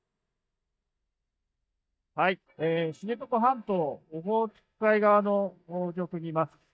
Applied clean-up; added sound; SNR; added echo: neural mask model DeepFilterNet 3.